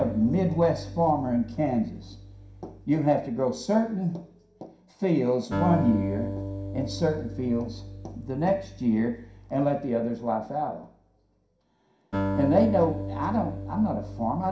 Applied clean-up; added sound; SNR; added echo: none; Acoustic guitar; 9 dB; reverberation time 0.5 s.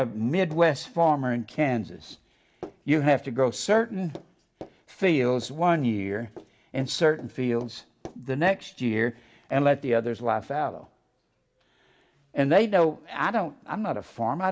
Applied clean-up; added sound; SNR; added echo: none; none; none; none.